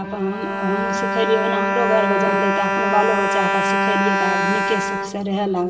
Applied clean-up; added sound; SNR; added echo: none; Bowed string instrument; -2 dB; reverberation time 1.4 s.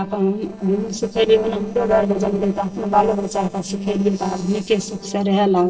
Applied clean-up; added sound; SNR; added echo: neural separator model SepFormer DNS4.